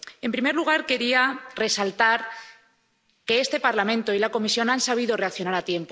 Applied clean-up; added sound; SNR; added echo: none; none; none; none.